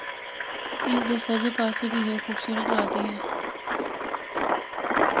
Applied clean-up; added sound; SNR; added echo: none; Engine; -2 dB; none.